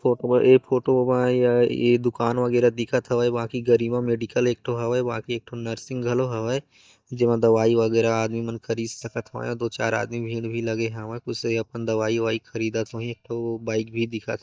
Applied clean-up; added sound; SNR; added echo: neural mask model DeepFilterNet 3.